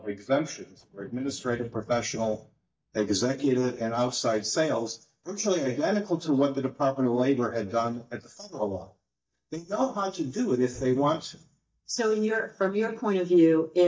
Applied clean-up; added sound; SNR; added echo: neural mask model DeepFilterNet 3.